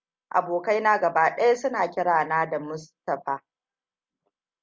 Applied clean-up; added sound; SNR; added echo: none; none; none; none.